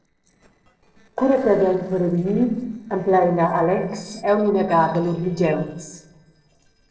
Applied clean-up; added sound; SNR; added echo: neural separator model SepFormer DNS4.